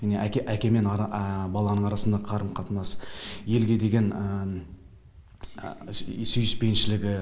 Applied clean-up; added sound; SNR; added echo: none; none; none; none.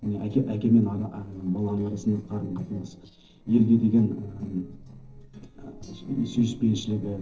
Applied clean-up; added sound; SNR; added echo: neural separator model SepFormer DNS4.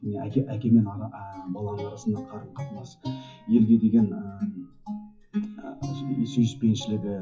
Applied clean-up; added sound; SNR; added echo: classical method WPE with log-MMSE.